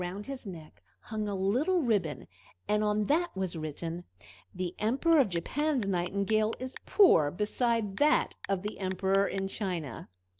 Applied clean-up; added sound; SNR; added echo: none; Clock; 19 dB; none.